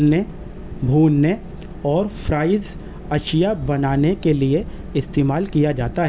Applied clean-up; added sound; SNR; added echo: none; none; none; none.